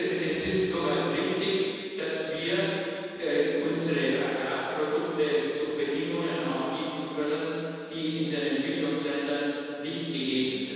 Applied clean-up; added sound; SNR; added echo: none; none; none; reverberation time 2.1 s.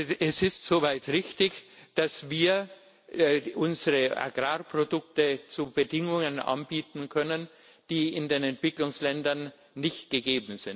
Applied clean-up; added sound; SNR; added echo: none; none; none; none.